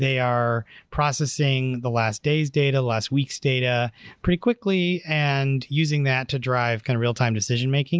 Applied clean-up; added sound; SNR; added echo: none; none; none; none.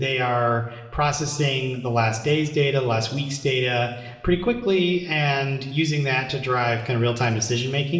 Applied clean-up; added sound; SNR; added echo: none; none; none; reverberation time 1.0 s.